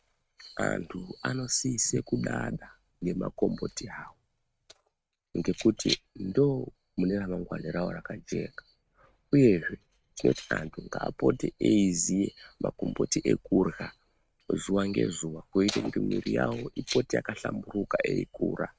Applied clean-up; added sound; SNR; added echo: neural mask model RNNoise.